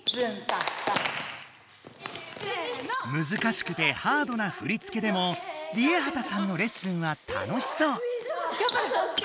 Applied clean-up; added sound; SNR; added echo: none; none; none; none.